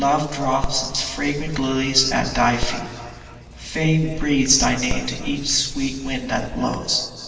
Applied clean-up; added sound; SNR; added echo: none; Dog; 11 dB; reverberation time 2.3 s.